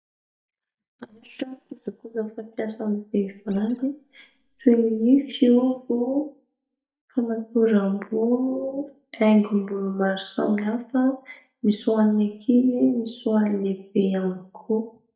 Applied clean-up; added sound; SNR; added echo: neural mask model DeepFilterNet 3.